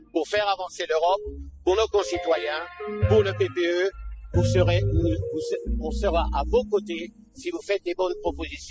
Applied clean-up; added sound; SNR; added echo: classical method spectral subtraction.